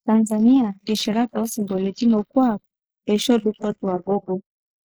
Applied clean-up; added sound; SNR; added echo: neural mask model Resemble Enhance denoiser.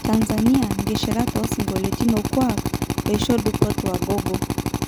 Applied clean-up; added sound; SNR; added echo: none; Drill; 1 dB; none.